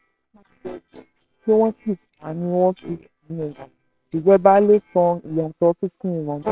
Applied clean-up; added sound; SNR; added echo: neural separator model SepFormer WHAMR!.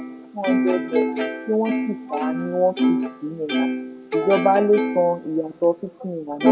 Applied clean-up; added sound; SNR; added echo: none; Plucked string instrument; 1 dB; reverberation time 0.4 s.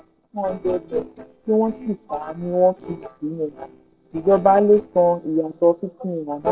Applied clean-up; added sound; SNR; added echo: neural separator model SepFormer DNS4.